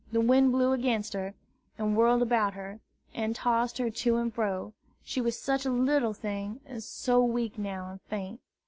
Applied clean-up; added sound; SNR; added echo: none; none; none; none.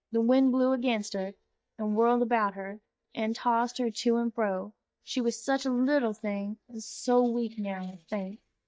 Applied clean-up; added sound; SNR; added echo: neural mask model DeepFilterNet 3.